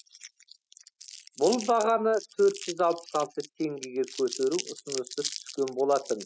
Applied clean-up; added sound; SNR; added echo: classical method spectral subtraction.